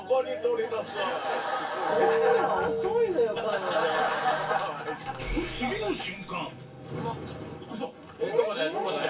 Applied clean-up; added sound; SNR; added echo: none; Fart; 18 dB; reverberation time 0.2 s.